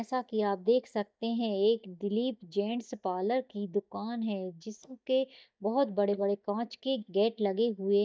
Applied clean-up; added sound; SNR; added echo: neural mask model DeepFilterNet 3.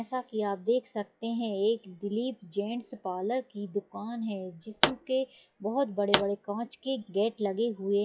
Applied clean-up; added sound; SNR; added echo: classical method WPE with log-MMSE.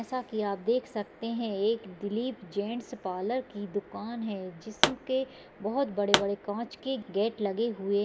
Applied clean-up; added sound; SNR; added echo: none; Explosion; -1 dB; reverberation time 1.1 s.